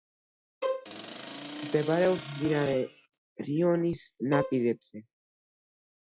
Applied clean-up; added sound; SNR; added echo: classical method log-MMSE.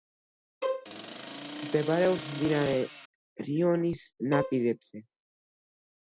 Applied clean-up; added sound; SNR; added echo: none; Bowed string instrument + Accelerating, revving, vroom; 7 dB; none.